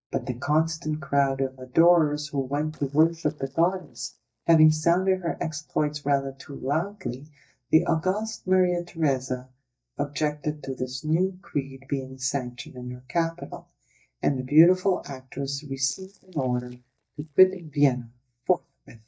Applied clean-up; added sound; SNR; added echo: neural mask model DeepFilterNet 3.